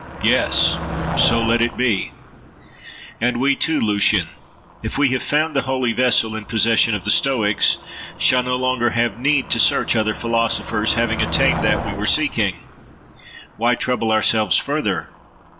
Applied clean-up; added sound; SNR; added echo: none; Motor vehicle (road); 11 dB; reverberation time 0.4 s.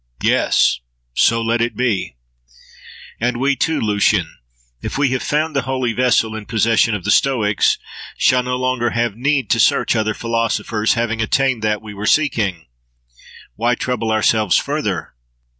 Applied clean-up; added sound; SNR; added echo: none; none; none; none.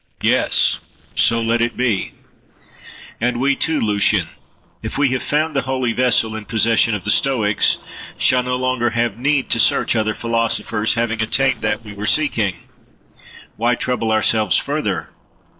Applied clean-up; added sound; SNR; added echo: neural separator model SepFormer DNS4.